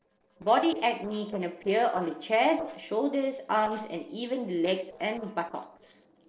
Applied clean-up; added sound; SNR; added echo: neural separator model SepFormer DNS4.